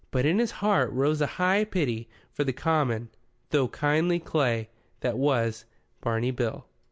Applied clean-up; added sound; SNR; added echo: none; none; none; none.